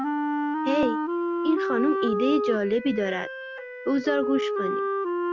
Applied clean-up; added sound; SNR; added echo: none; Wind instrument, woodwind instrument; 0 dB; none.